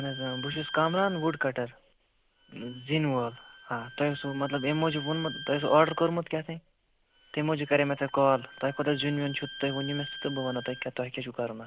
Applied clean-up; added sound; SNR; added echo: none; Bowed string instrument; 14 dB; none.